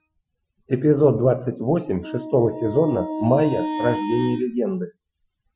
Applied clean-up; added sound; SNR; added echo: classical method Wiener filter.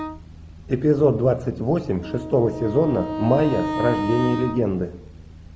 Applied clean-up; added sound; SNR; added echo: none; Wind instrument, woodwind instrument; 8 dB; none.